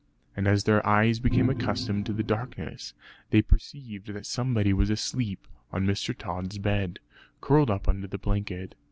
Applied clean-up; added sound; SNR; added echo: none; Organ; 3 dB; none.